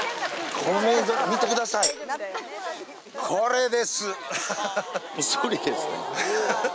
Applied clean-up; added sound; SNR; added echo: none; Tambourine; 5 dB; none.